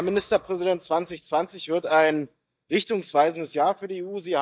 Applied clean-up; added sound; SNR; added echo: neural mask model DeepFilterNet 3.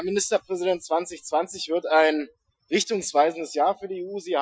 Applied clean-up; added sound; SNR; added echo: classical method Wiener filter.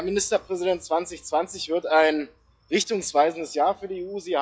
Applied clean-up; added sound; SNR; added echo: classical method log-MMSE.